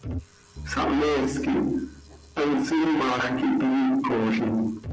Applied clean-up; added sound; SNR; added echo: none; Bowed string instrument; 19 dB; none.